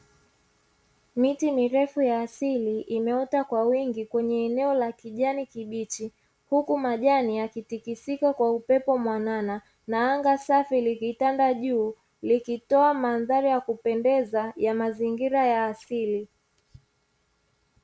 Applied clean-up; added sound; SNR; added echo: none; none; none; none.